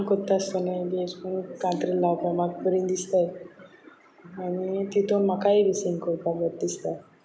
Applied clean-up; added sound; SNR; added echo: none; none; none; none.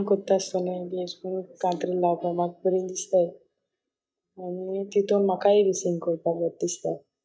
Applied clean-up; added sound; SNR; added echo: neural mask model DeepFilterNet 3.